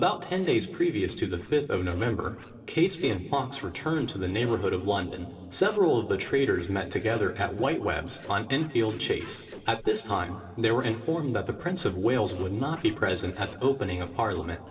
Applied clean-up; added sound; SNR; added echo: neural separator model SepFormer DNS4.